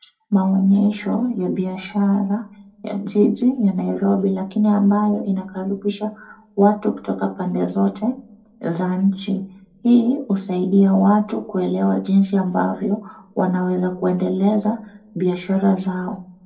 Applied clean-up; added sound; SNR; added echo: none; none; none; reverberation time 0.2 s.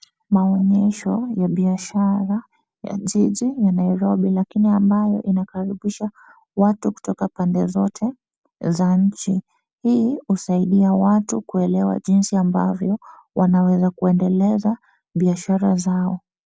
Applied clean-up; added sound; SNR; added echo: none; none; none; none.